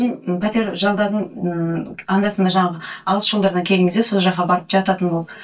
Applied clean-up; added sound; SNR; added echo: neural mask model DeepFilterNet 3.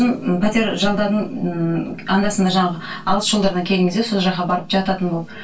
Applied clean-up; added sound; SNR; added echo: none; Piano; 19 dB; reverberation time 0.1 s.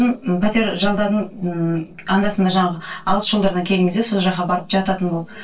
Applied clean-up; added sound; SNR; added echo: neural separator model SepFormer DNS4.